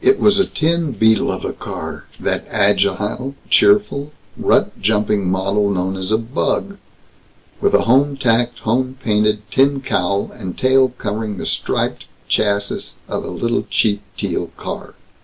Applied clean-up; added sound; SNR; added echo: none; none; none; none.